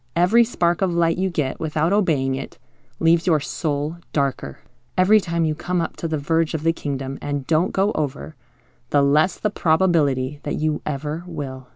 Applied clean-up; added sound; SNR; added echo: none; none; none; none.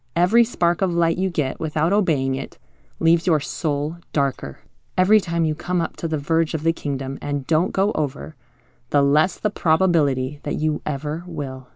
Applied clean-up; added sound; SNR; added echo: neural mask model Resemble Enhance denoiser.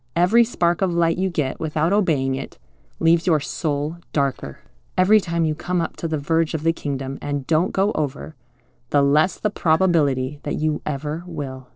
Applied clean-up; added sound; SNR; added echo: neural separator model SepFormer DNS4.